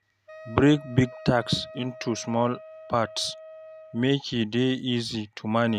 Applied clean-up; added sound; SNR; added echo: none; Wind instrument, woodwind instrument; 19 dB; none.